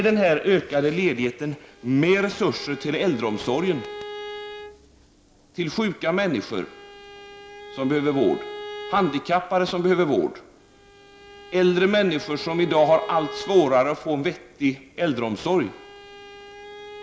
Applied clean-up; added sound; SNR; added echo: none; Bowed string instrument; 17 dB; none.